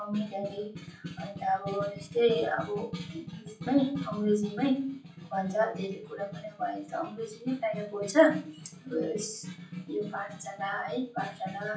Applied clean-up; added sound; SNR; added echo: classical method WPE with log-MMSE.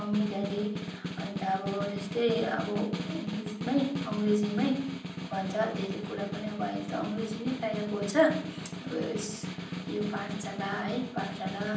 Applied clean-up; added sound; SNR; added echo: none; Snare drum; 6 dB; reverberation time 0.6 s.